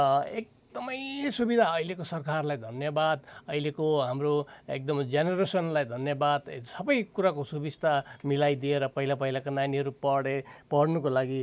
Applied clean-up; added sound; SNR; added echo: none; none; none; none.